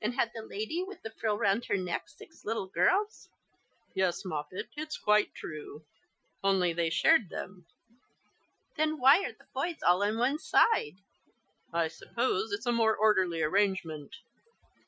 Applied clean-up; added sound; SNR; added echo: classical method Wiener filter.